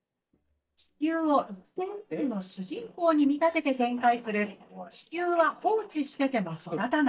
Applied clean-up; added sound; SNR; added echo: neural mask model DeepFilterNet 3.